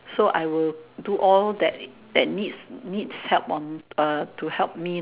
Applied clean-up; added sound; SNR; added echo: none; none; none; none.